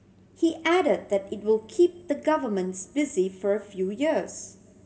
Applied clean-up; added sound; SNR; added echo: none; none; none; reverberation time 1.9 s.